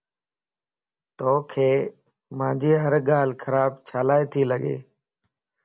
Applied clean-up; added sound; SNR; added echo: none; none; none; none.